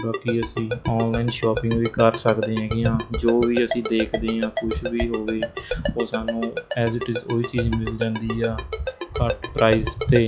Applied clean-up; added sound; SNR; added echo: classical method log-MMSE.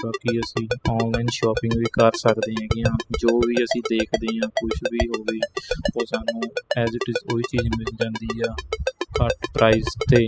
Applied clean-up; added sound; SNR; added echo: classical method spectral subtraction.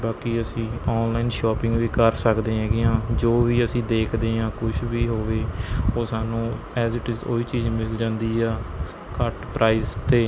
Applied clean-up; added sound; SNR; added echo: none; none; none; none.